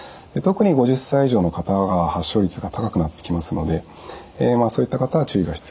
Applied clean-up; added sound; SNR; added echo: none; none; none; none.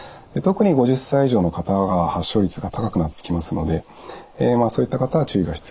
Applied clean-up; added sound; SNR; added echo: neural mask model Resemble Enhance denoiser.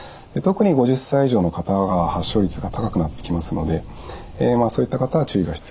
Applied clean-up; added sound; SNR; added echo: none; Fire; 16 dB; none.